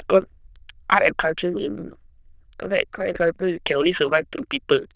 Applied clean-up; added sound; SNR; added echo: neural diffusion model UNIVERSE++.